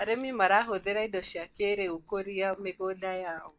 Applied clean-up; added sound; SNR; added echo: neural mask model DeepFilterNet 3.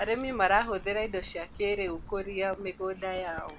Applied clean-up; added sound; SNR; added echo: none; Rain; 14 dB; none.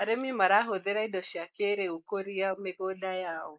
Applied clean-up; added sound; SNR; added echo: neural mask model Resemble Enhance denoiser.